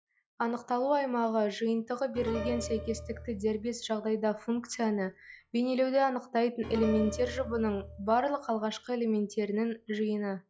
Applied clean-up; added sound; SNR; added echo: classical method log-MMSE.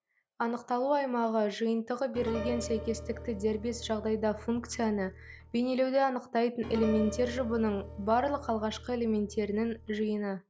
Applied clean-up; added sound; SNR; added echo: none; Piano; 11 dB; none.